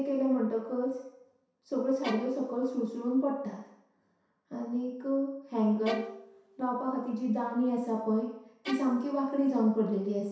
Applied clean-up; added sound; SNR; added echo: none; Bowed string instrument; 15 dB; reverberation time 0.7 s.